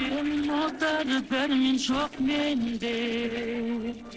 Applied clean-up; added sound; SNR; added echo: neural separator model SepFormer DNS4.